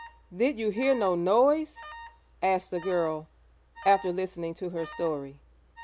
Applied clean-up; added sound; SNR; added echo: none; Alarm; 20 dB; none.